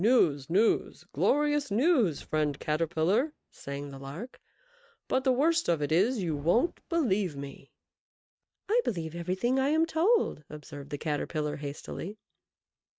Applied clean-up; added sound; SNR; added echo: neural mask model RNNoise.